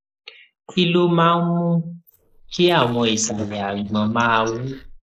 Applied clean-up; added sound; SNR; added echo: neural mask model Resemble Enhance denoiser.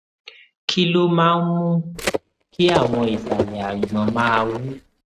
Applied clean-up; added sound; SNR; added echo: neural mask model RNNoise.